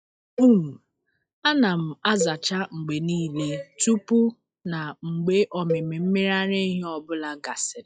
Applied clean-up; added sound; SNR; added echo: classical method log-MMSE.